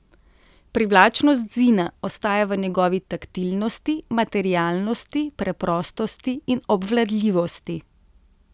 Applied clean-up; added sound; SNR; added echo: none; none; none; none.